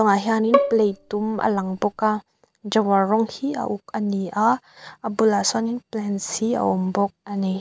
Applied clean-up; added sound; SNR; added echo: none; Bowed string instrument; 4 dB; none.